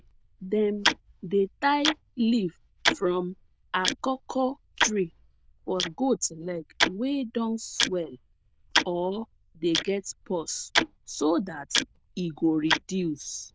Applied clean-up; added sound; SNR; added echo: neural diffusion model UNIVERSE++.